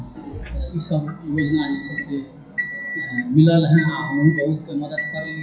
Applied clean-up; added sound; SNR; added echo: classical method WPE with log-MMSE.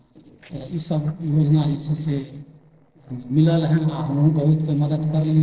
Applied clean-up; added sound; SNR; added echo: neural separator model SepFormer DNS4.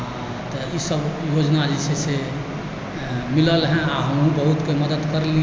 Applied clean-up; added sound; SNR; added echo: none; none; none; none.